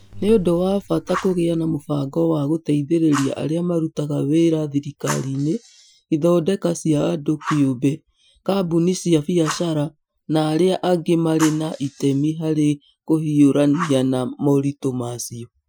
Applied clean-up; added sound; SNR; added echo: classical method Wiener filter.